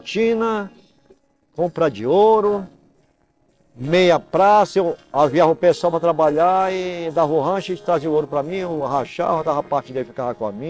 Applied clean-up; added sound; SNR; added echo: neural separator model SepFormer DNS4.